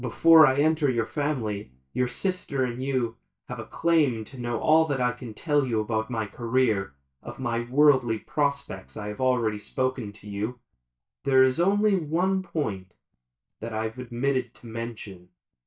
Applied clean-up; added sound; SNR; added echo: neural mask model DeepFilterNet 3.